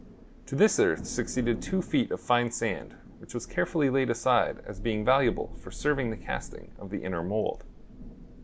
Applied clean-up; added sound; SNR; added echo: none; Thunder; 14 dB; none.